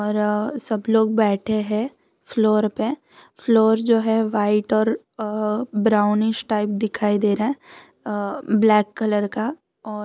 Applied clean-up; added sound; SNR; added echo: none; none; none; none.